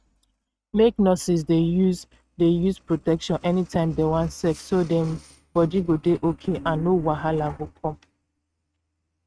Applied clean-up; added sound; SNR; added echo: neural mask model RNNoise.